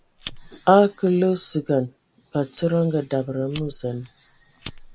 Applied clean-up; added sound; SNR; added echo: none; Fire; 19 dB; none.